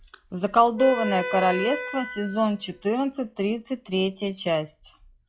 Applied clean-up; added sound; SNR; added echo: classical method log-MMSE.